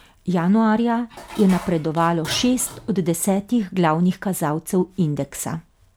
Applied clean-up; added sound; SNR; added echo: none; Dishes, pots, and pans; 18 dB; none.